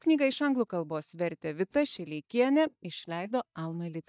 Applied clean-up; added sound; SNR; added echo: neural mask model DeepFilterNet 3.